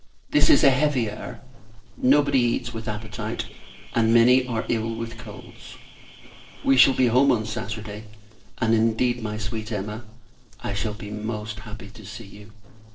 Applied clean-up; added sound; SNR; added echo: neural separator model SepFormer DNS4.